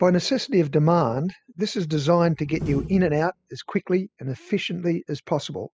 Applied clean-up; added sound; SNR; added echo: classical method spectral subtraction.